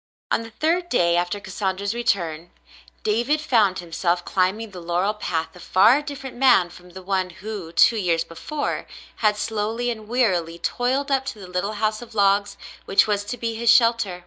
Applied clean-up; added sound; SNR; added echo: neural mask model DeepFilterNet 3.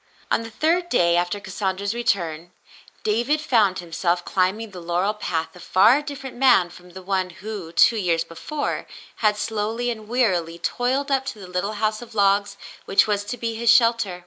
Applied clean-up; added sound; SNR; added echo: neural mask model Resemble Enhance denoiser.